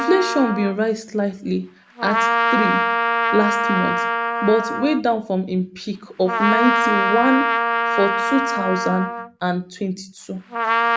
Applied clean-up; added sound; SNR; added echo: none; Trumpet; 0 dB; none.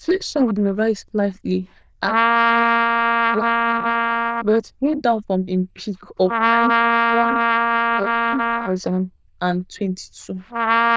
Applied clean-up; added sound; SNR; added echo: neural diffusion model UNIVERSE++.